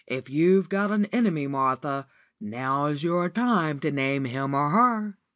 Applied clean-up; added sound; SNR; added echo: none; none; none; none.